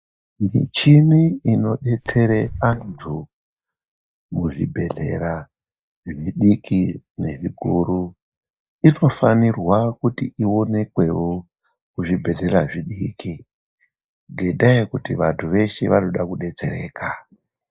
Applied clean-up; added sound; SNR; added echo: neural mask model DeepFilterNet 3.